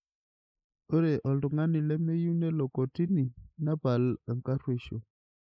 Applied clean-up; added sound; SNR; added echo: neural mask model Resemble Enhance denoiser.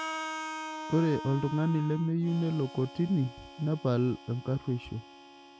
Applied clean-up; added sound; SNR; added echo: none; Harmonica; 11 dB; none.